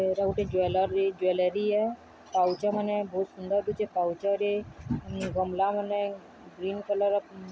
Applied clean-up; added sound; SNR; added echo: none; none; none; none.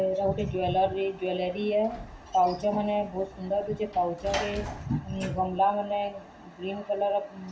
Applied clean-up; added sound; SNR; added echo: none; Sliding door / Slam; 16 dB; reverberation time 0.4 s.